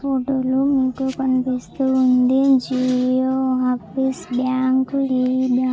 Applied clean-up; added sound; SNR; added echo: none; none; none; none.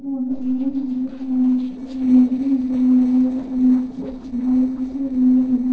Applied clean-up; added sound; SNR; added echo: neural separator model SepFormer DNS4.